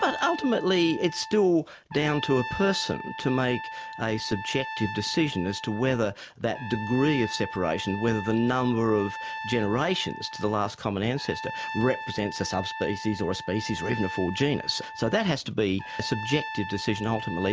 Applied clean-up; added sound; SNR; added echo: none; Trumpet; 10 dB; none.